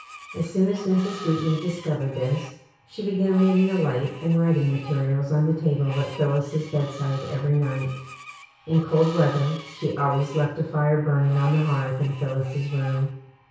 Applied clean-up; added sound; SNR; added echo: none; Screech; 18 dB; reverberation time 0.6 s.